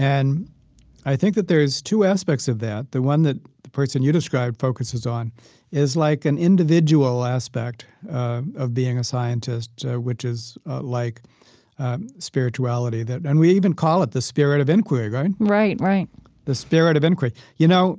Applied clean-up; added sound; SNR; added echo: none; none; none; none.